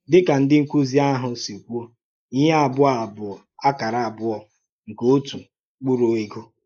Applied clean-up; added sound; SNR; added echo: neural mask model Resemble Enhance denoiser.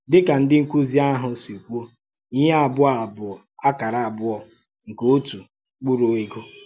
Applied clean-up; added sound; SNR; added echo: none; none; none; none.